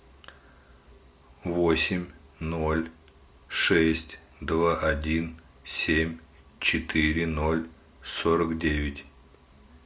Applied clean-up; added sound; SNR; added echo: none; none; none; none.